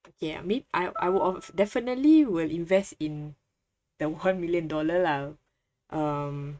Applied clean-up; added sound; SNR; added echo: neural mask model RNNoise.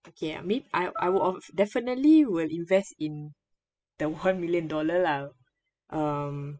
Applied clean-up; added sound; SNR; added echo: classical method spectral subtraction.